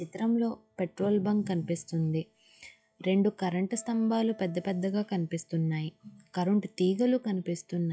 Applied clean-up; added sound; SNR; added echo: classical method log-MMSE.